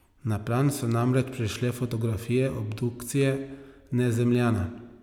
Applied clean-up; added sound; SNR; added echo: none; none; none; none.